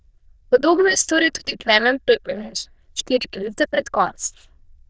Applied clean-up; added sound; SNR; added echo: neural diffusion model UNIVERSE++.